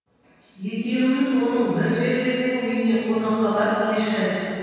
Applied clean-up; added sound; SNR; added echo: none; none; none; reverberation time 2.2 s.